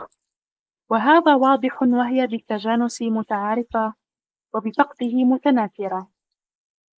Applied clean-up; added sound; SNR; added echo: neural mask model Resemble Enhance denoiser.